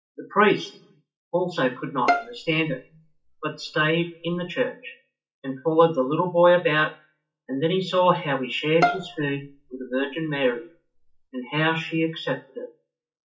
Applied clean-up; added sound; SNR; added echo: classical method WPE with log-MMSE.